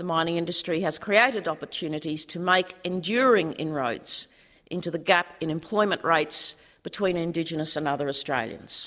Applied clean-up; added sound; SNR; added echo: none; none; none; none.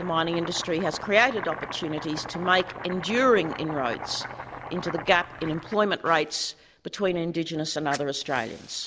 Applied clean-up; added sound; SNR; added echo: none; Domestic sounds, home sounds; 12 dB; none.